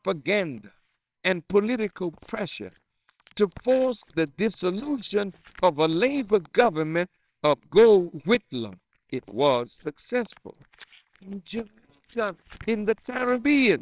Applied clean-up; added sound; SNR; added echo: neural separator model SepFormer WHAMR!.